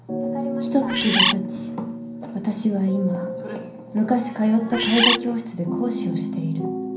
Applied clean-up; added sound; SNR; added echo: none; Bird; -3 dB; reverberation time 0.6 s.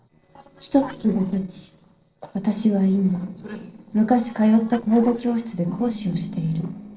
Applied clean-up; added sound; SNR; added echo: neural separator model SepFormer DNS4.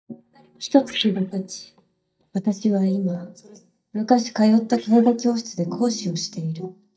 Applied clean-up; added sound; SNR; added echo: neural mask model DeepFilterNet 3.